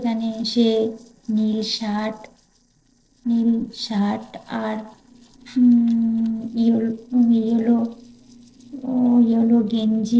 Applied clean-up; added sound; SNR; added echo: neural separator model SepFormer DNS4.